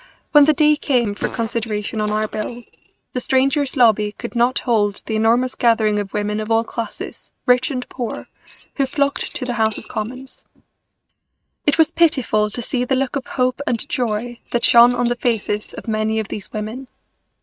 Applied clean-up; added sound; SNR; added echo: neural mask model RNNoise.